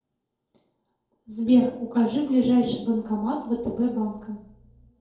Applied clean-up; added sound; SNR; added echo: none; none; none; reverberation time 2.2 s.